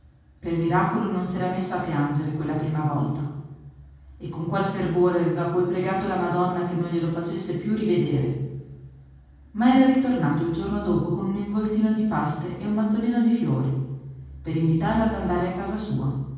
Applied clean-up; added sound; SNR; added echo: none; none; none; reverberation time 1.2 s.